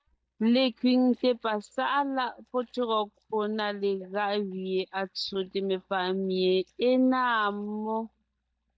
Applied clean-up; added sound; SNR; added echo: neural mask model DeepFilterNet 3.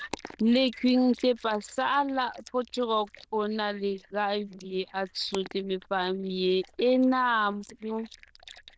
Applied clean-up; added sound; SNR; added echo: neural diffusion model UNIVERSE++.